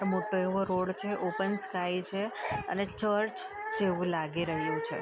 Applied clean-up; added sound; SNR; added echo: none; none; none; none.